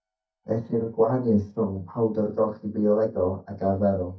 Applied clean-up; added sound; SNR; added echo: neural mask model DeepFilterNet 3.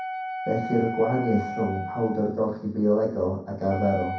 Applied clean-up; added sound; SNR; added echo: none; Wind instrument, woodwind instrument; 9 dB; reverberation time 0.6 s.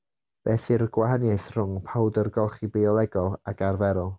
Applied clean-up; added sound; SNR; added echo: none; none; none; none.